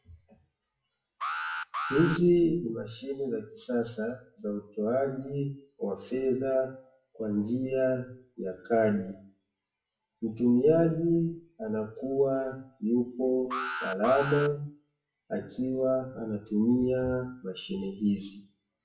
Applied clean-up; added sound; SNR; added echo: classical method WPE with log-MMSE.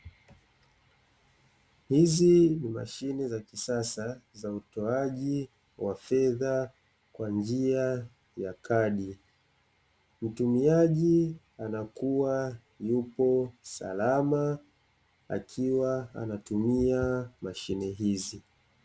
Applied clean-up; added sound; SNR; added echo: none; none; none; none.